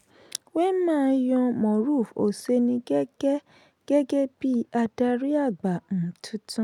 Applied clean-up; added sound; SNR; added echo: none; none; none; none.